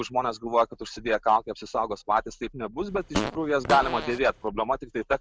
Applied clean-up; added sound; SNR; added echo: none; Fart; 6 dB; none.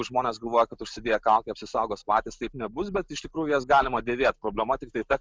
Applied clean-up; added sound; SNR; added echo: none; none; none; none.